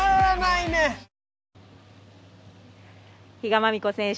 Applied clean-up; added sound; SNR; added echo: none; none; none; none.